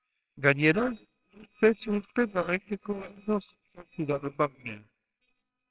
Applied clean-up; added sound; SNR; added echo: neural separator model SepFormer WHAMR!.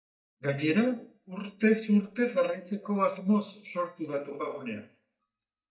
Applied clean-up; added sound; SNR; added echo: neural mask model DeepFilterNet 3.